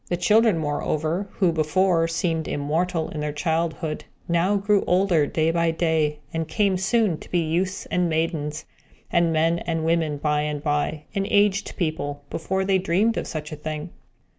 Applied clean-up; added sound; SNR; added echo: none; none; none; none.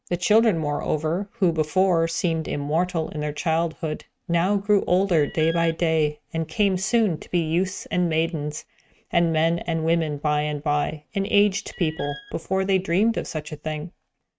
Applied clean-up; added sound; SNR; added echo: neural mask model RNNoise.